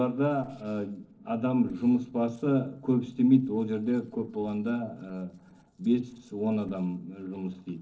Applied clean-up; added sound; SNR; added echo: neural separator model SepFormer DNS4.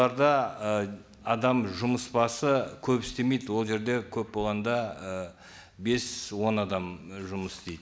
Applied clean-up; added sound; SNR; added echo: none; none; none; none.